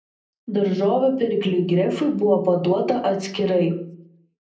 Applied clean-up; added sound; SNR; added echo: none; none; none; reverberation time 0.6 s.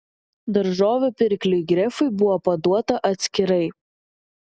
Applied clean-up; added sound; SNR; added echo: none; none; none; none.